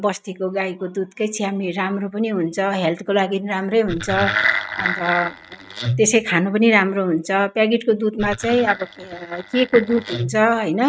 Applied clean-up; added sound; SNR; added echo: neural mask model RNNoise.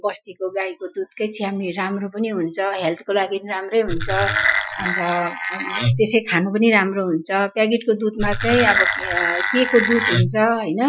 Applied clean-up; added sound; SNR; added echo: classical method Wiener filter.